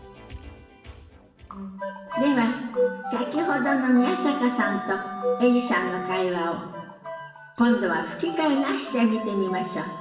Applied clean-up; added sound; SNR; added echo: none; none; none; reverberation time 1.1 s.